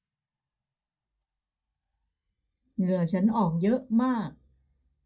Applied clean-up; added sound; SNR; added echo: neural mask model DeepFilterNet 3.